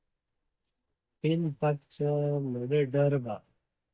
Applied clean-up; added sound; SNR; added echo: neural mask model DeepFilterNet 3.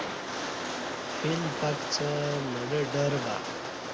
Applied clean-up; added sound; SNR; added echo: none; Rain; 2 dB; none.